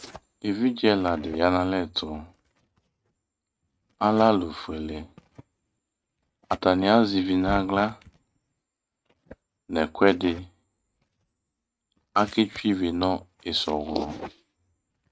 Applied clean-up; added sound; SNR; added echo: neural mask model RNNoise.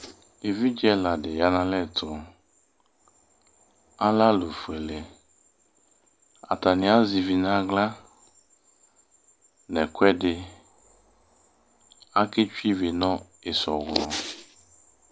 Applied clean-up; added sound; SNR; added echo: none; none; none; none.